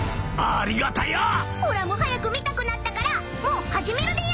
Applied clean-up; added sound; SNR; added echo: none; none; none; none.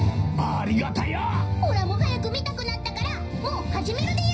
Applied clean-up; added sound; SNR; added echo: none; none; none; reverberation time 0.4 s.